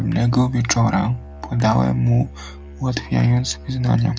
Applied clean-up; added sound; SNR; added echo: none; Musical instrument; 17 dB; none.